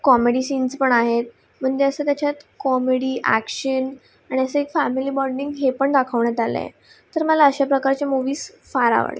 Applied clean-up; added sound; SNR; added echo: none; none; none; none.